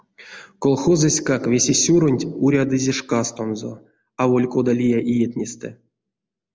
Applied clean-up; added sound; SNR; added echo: none; none; none; none.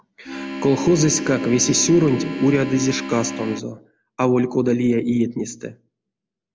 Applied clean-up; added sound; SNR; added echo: none; Organ; 9 dB; none.